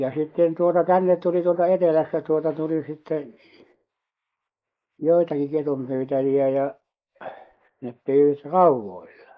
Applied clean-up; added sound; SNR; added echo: neural mask model Resemble Enhance denoiser.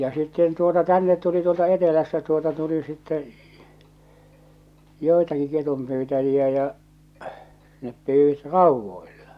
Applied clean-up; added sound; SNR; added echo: none; none; none; none.